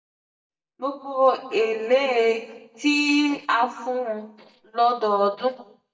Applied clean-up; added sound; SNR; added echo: neural mask model DeepFilterNet 3.